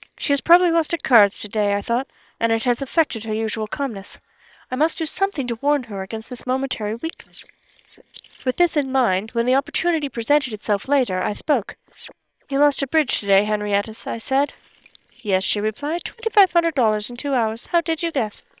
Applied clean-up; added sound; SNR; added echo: neural separator model SepFormer WHAM!.